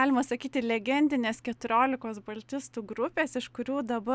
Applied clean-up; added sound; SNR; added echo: none; none; none; none.